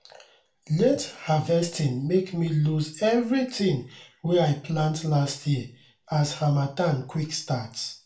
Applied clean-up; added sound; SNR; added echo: none; none; none; reverberation time 0.3 s.